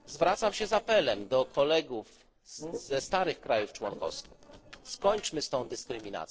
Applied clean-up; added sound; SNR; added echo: neural separator model SepFormer DNS4.